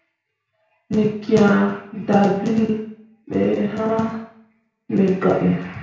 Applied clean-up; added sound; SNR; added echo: none; none; none; reverberation time 0.5 s.